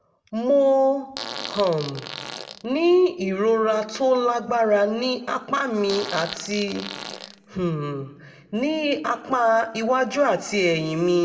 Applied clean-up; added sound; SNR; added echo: none; Fart; 13 dB; reverberation time 0.9 s.